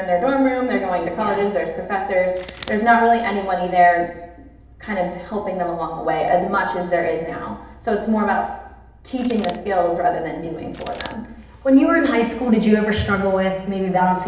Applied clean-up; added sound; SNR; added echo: none; Bird; 18 dB; reverberation time 0.8 s.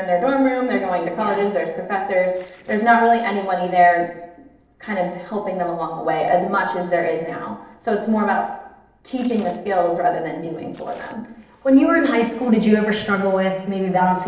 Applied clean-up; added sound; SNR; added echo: neural separator model SepFormer DNS4.